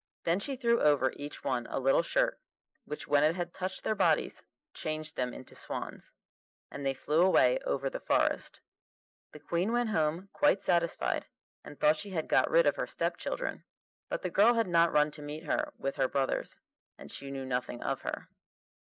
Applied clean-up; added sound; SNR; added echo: neural mask model Resemble Enhance denoiser.